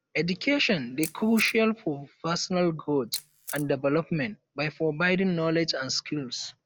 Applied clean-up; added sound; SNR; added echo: none; Camera; 16 dB; none.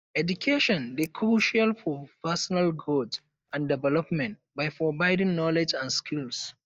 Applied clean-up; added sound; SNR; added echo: neural mask model DeepFilterNet 3.